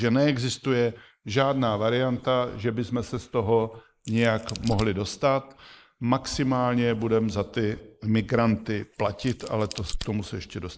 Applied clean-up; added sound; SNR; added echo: neural mask model Resemble Enhance denoiser.